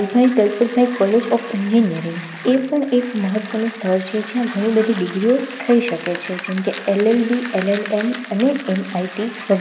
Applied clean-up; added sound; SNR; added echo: none; Bicycle; 14 dB; none.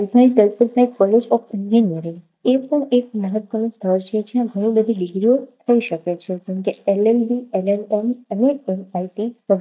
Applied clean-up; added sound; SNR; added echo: neural mask model DeepFilterNet 3.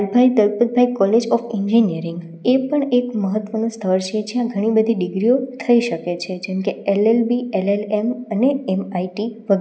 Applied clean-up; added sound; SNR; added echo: none; none; none; none.